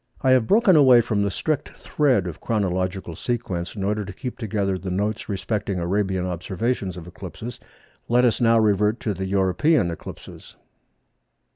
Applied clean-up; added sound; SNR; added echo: none; none; none; none.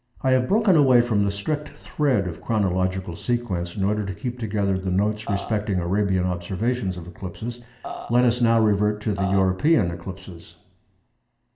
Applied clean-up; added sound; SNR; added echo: none; Burping, eructation; 10 dB; reverberation time 0.9 s.